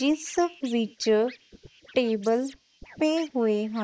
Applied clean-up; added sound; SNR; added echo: neural mask model Resemble Enhance denoiser.